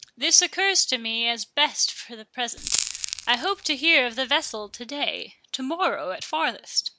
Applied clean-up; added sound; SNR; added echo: none; Crackle; 8 dB; none.